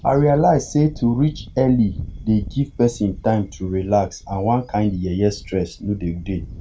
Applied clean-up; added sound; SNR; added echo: none; Wind / Bird; 16 dB; reverberation time 0.2 s.